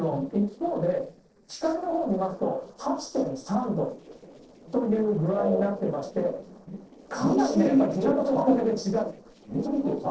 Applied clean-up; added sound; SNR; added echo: neural separator model SepFormer DNS4.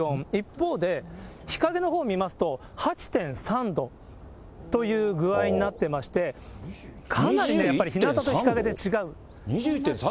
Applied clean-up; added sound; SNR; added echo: none; none; none; none.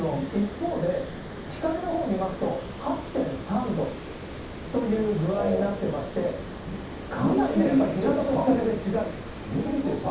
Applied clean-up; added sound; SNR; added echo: none; Water; 10 dB; reverberation time 0.7 s.